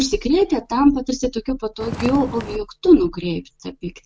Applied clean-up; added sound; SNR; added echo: none; Walk, footsteps; 9 dB; none.